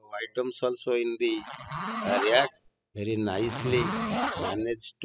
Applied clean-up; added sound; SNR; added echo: classical method spectral subtraction.